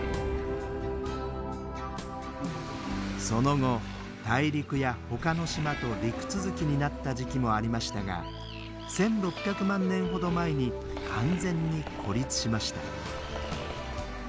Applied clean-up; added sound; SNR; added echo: none; Animal; 16 dB; none.